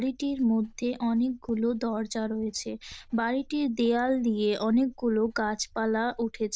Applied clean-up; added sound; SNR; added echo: neural diffusion model UNIVERSE++.